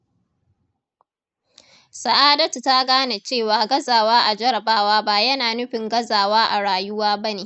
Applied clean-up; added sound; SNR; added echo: neural mask model Resemble Enhance denoiser.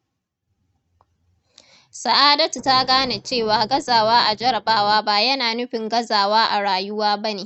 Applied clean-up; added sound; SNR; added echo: neural mask model RNNoise.